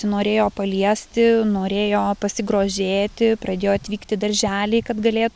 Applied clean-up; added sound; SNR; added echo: none; none; none; none.